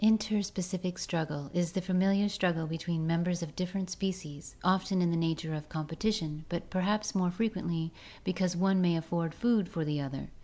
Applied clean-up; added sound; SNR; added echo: none; none; none; none.